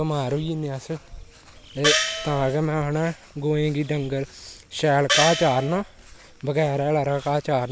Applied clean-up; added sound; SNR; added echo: none; Gong; 0 dB; none.